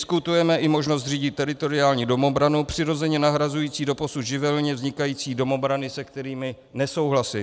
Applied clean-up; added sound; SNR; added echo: none; none; none; none.